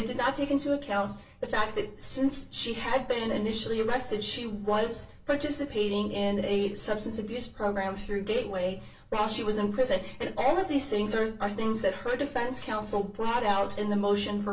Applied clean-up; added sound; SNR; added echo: none; none; none; reverberation time 0.3 s.